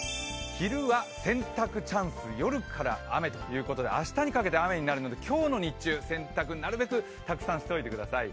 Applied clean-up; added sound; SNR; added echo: none; none; none; none.